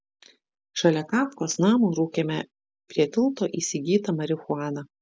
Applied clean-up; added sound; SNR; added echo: none; none; none; none.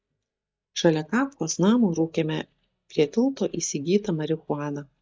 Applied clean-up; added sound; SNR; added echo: neural mask model DeepFilterNet 3.